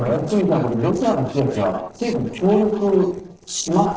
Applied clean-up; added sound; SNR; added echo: neural separator model SepFormer DNS4.